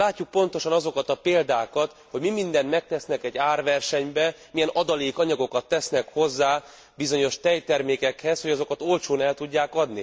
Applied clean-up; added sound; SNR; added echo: none; none; none; none.